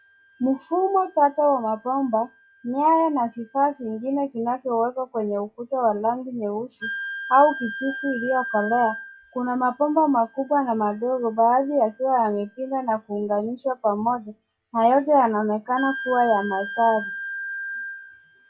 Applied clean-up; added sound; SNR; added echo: classical method log-MMSE.